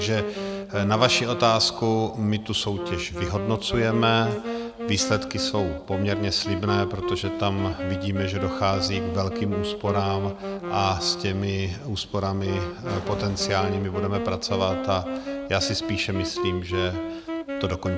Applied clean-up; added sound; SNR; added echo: none; Wind instrument, woodwind instrument; 6 dB; none.